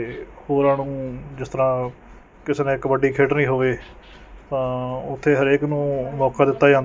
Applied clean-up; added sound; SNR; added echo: none; none; none; none.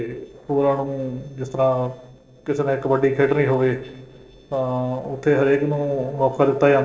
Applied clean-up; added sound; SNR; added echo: neural separator model SepFormer DNS4.